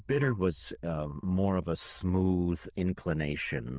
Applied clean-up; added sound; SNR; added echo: neural diffusion model UNIVERSE++.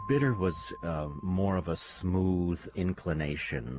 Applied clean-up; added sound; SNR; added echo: none; Keyboard (musical); 19 dB; none.